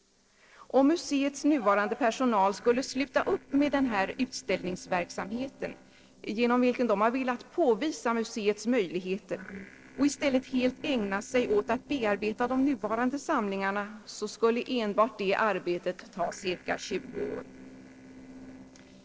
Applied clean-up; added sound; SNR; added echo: neural separator model SepFormer DNS4.